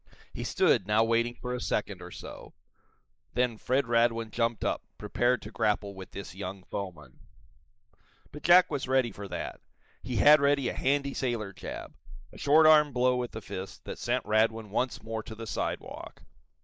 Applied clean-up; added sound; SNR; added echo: neural mask model Resemble Enhance denoiser.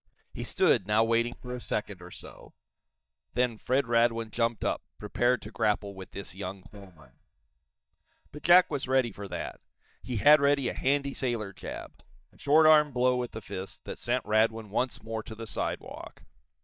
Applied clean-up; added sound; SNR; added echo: neural mask model DeepFilterNet 3.